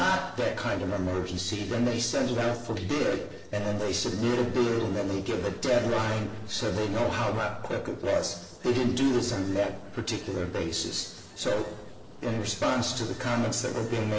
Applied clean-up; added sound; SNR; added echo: neural separator model SepFormer DNS4.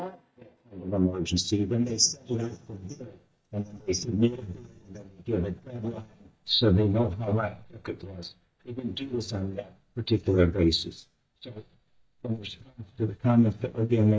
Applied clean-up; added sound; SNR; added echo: neural mask model DeepFilterNet 3.